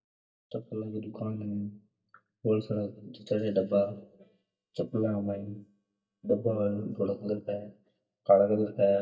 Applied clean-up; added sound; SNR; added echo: neural mask model DeepFilterNet 3.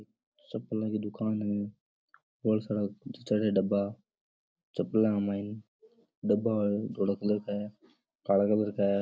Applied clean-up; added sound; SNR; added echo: none; none; none; none.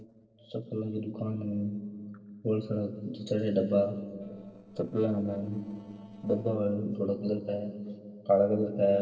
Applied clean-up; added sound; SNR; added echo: neural separator model SepFormer DNS4.